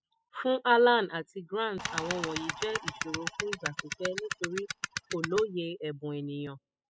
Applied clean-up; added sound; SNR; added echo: classical method spectral subtraction.